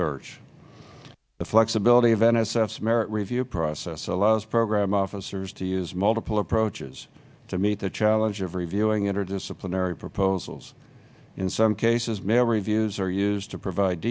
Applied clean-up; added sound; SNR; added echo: none; none; none; none.